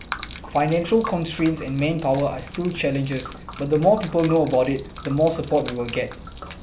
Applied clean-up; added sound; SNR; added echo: none; Gurgling / Liquid; 16 dB; none.